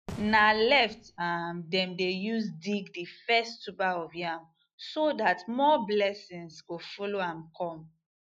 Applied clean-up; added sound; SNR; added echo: classical method log-MMSE.